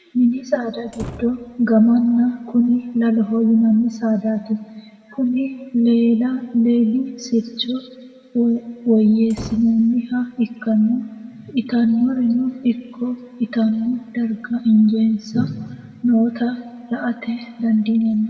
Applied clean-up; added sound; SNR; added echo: none; Slam; 17 dB; reverberation time 1.4 s.